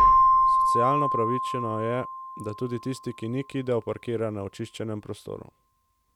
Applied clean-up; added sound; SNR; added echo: none; Keyboard (musical); -5 dB; none.